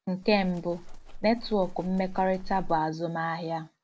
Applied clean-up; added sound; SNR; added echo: none; Livestock, farm animals, working animals; 10 dB; none.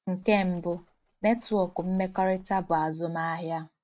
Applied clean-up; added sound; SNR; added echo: neural mask model RNNoise.